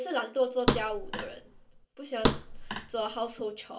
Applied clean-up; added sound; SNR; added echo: none; Thump, thud; -2 dB; reverberation time 0.2 s.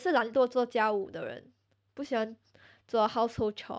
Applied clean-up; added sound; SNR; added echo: none; none; none; none.